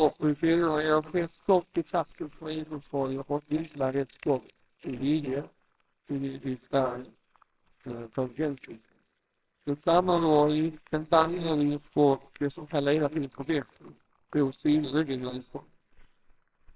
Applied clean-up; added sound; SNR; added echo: neural separator model SepFormer WHAMR!.